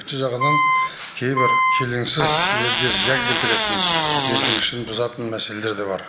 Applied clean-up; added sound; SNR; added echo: none; Fart + Wind instrument, woodwind instrument; -4 dB; none.